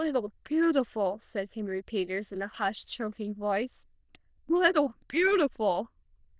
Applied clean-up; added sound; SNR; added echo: neural diffusion model UNIVERSE++.